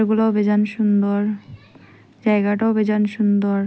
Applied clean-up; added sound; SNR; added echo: none; none; none; none.